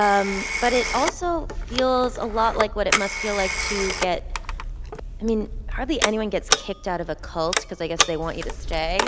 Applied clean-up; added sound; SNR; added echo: none; Telephone; 2 dB; none.